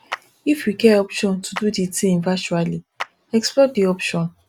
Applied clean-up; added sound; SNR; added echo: none; Clapping; 18 dB; none.